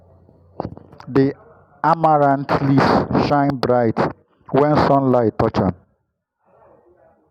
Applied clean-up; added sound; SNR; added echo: none; none; none; none.